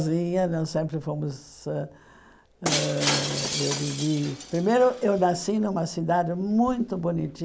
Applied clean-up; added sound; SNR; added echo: none; Shatter; 9 dB; none.